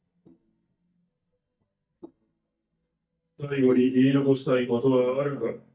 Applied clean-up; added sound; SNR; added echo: neural mask model DeepFilterNet 3.